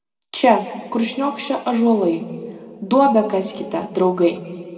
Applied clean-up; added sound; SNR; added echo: none; none; none; reverberation time 1.8 s.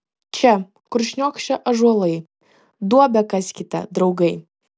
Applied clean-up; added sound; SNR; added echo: none; none; none; none.